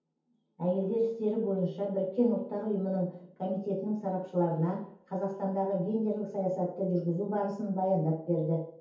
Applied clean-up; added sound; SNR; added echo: none; none; none; reverberation time 0.6 s.